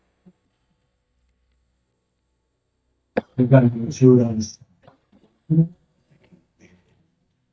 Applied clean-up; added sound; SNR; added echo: neural mask model DeepFilterNet 3.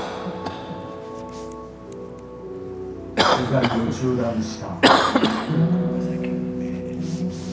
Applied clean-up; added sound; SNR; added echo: none; Cough; -1 dB; reverberation time 0.6 s.